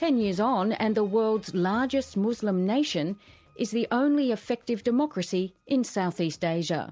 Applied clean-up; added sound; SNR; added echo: none; none; none; none.